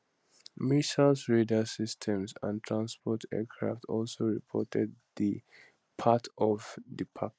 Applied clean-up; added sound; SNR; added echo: none; none; none; none.